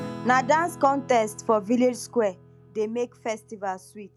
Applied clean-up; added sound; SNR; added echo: none; Acoustic guitar / Strum; 17 dB; none.